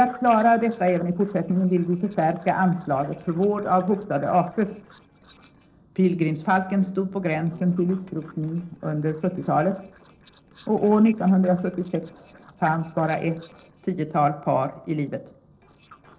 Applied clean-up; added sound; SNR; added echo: neural separator model SepFormer DNS4.